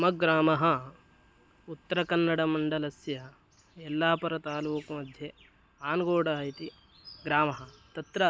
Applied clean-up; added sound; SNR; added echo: none; none; none; none.